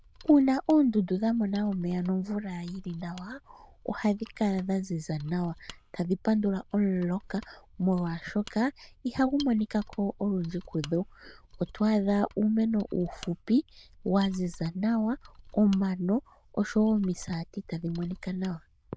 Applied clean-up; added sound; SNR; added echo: neural diffusion model UNIVERSE++.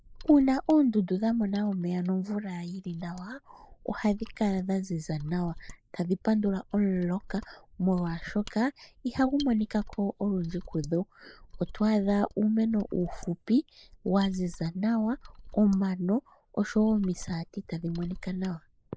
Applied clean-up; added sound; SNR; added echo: neural mask model Resemble Enhance denoiser.